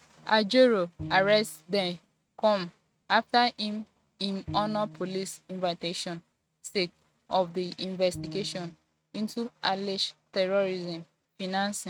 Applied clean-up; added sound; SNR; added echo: neural mask model RNNoise.